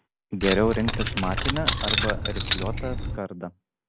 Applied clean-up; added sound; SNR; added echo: none; Keys jangling; -2 dB; none.